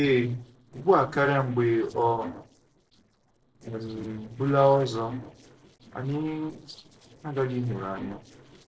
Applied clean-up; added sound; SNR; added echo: neural separator model SepFormer DNS4.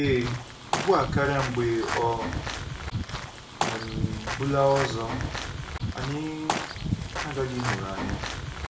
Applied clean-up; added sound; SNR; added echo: none; Walk, footsteps / Bird vocalization, bird call, bird song; 3 dB; reverberation time 0.3 s.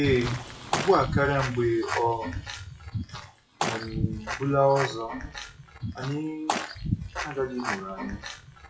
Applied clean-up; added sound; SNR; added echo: classical method WPE with log-MMSE.